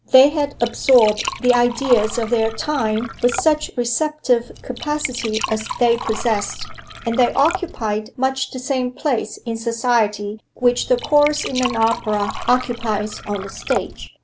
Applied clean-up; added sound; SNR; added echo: none; Liquid; 10 dB; none.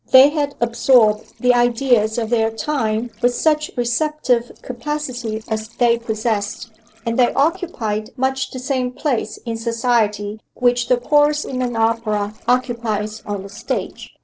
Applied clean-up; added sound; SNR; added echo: neural separator model SepFormer DNS4.